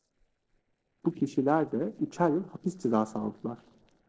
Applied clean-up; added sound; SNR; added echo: neural separator model SepFormer DNS4.